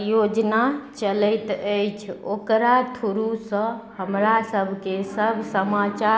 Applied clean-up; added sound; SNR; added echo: none; none; none; none.